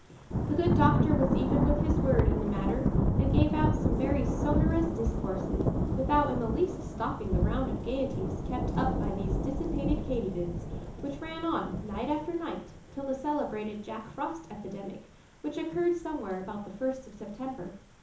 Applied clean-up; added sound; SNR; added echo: none; Thunder / Rain; -2 dB; reverberation time 0.7 s.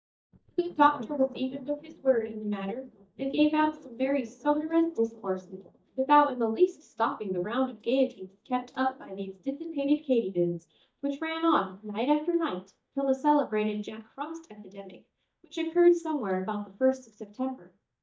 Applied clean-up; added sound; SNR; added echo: neural mask model DeepFilterNet 3.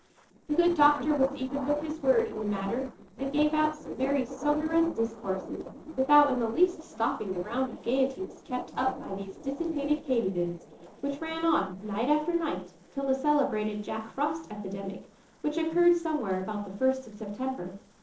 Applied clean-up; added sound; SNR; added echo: neural separator model SepFormer DNS4.